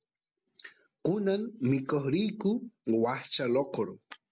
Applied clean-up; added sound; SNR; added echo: none; none; none; none.